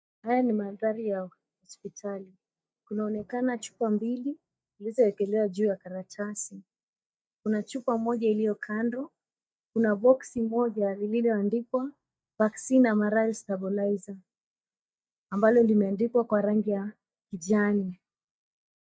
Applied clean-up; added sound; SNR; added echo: neural mask model DeepFilterNet 3.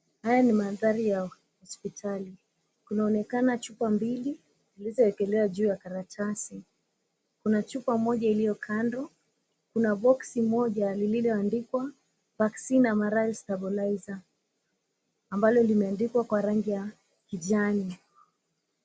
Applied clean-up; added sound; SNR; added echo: none; none; none; none.